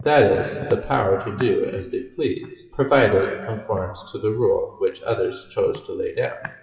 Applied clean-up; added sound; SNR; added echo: classical method WPE with log-MMSE.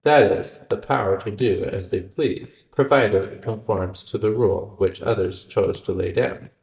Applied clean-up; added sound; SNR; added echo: neural mask model DeepFilterNet 3.